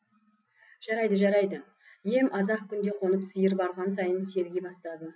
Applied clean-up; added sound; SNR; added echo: none; none; none; none.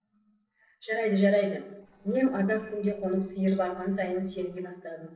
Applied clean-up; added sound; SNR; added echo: neural separator model SepFormer DNS4.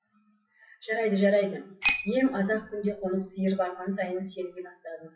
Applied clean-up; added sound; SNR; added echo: classical method WPE with log-MMSE.